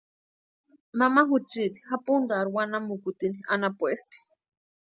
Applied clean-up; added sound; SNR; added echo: none; none; none; none.